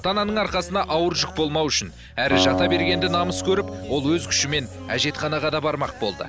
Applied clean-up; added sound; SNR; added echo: none; Acoustic guitar; 7 dB; none.